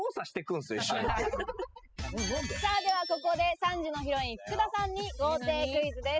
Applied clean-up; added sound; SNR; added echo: classical method spectral subtraction.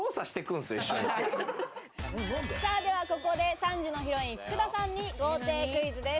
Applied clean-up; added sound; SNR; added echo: none; none; none; none.